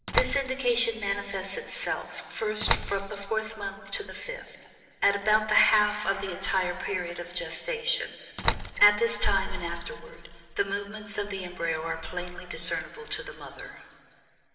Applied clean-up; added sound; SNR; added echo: none; Slam; 5 dB; reverberation time 2.3 s.